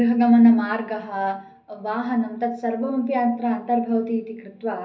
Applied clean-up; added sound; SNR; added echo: none; none; none; reverberation time 0.3 s.